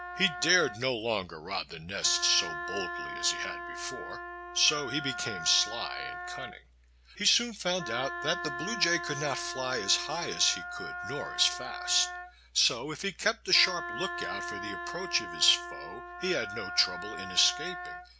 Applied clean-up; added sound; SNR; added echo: none; Wind instrument, woodwind instrument; 8 dB; none.